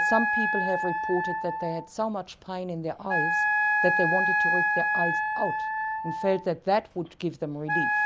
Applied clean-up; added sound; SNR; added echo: none; Wind instrument, woodwind instrument; -3 dB; none.